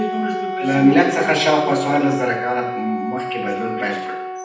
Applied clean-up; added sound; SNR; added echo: none; Wind instrument, woodwind instrument; 6 dB; reverberation time 0.8 s.